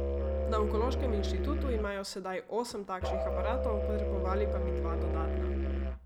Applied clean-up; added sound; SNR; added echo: none; Musical instrument; -5 dB; none.